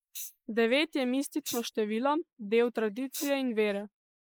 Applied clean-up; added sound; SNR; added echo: neural mask model Resemble Enhance denoiser.